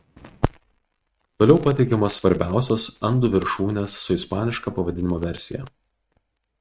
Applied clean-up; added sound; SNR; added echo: neural mask model RNNoise.